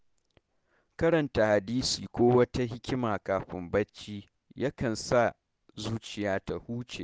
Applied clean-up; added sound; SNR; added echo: none; none; none; none.